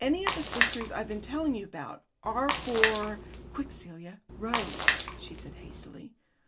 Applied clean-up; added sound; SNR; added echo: none; Splash, splatter; -3 dB; none.